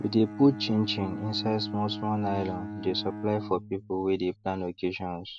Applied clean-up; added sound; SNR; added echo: none; Bowed string instrument; 10 dB; none.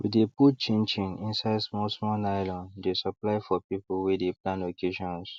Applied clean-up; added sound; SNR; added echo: none; none; none; none.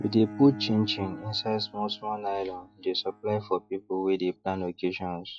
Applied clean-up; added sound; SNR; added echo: classical method log-MMSE.